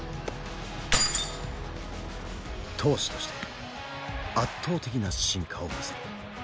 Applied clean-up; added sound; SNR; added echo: none; Keys jangling; -3 dB; none.